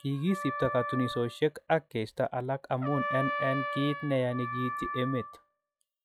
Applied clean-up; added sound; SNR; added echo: classical method log-MMSE.